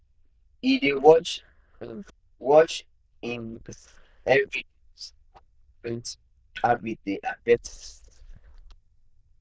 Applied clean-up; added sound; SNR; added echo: neural diffusion model UNIVERSE++.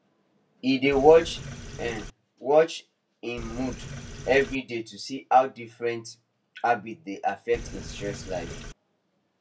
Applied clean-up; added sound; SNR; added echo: none; Sink (filling or washing); 12 dB; none.